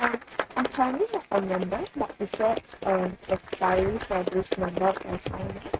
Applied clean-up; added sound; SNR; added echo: neural mask model RNNoise.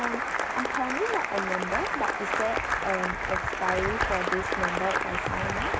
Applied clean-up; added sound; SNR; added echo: none; Applause; -3 dB; none.